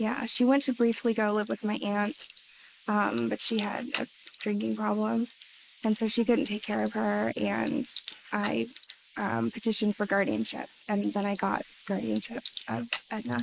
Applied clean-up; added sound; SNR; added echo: neural mask model Resemble Enhance denoiser.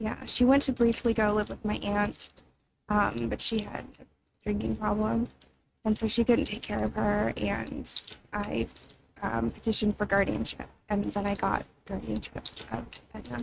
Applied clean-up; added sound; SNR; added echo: neural mask model RNNoise.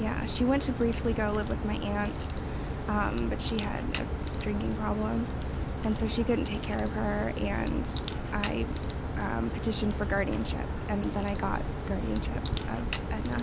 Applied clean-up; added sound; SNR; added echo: none; Crack; 0 dB; none.